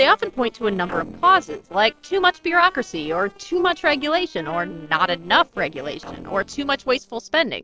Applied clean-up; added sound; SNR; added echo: neural separator model SepFormer DNS4.